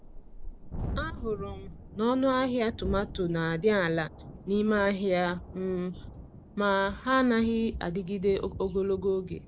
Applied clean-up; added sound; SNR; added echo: none; Thunderstorm; 12 dB; none.